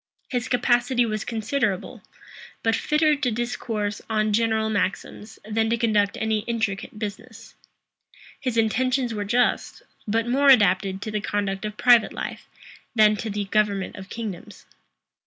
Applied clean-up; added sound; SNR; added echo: none; none; none; none.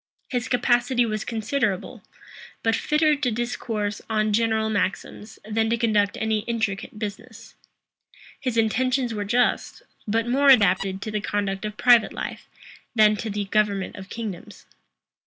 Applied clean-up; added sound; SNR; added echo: neural separator model SepFormer DNS4.